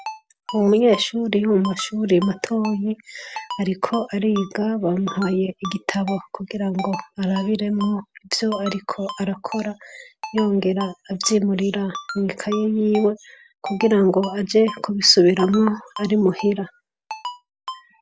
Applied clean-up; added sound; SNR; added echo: none; Ringtone; 15 dB; none.